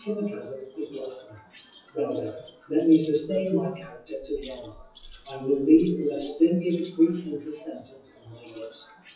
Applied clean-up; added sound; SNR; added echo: classical method WPE with log-MMSE.